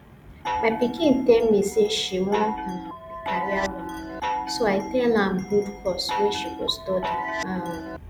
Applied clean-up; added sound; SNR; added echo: none; Chime; 7 dB; none.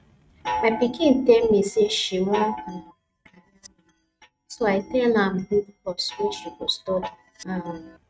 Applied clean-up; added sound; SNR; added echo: neural mask model RNNoise.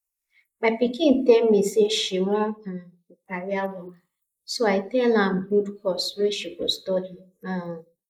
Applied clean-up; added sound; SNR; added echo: neural mask model Resemble Enhance denoiser.